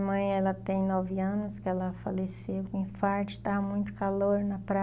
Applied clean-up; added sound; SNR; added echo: none; none; none; none.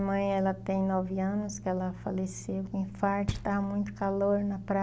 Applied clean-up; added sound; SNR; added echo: none; Knock; 16 dB; none.